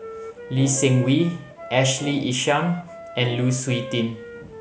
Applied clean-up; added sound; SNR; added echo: none; Wind instrument, woodwind instrument + Brass instrument; 13 dB; none.